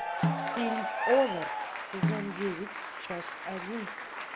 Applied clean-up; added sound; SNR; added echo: none; Applause / Cheering + Snare drum; 0 dB; none.